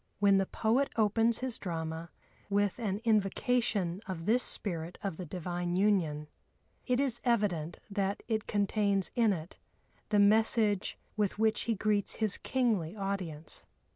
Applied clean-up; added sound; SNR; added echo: none; none; none; none.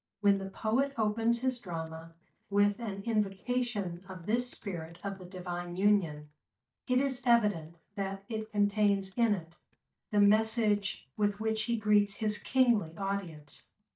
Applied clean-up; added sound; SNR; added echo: neural mask model DeepFilterNet 3.